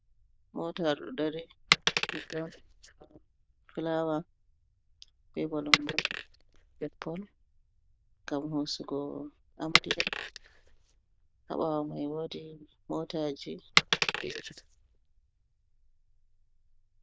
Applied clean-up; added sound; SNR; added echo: neural diffusion model UNIVERSE++.